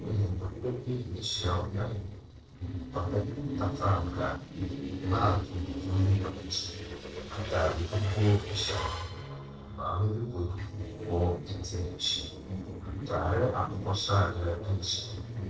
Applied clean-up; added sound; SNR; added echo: neural separator model SepFormer DNS4.